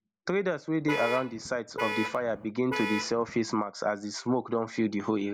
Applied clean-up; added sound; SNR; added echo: none; Vehicle horn, car horn, honking; 6 dB; none.